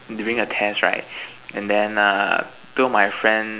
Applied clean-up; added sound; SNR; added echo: none; none; none; none.